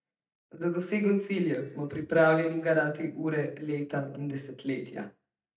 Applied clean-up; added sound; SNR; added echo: neural mask model DeepFilterNet 3.